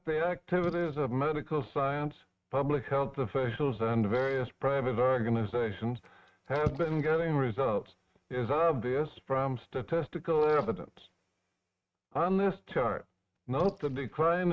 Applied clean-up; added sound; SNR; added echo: neural mask model RNNoise.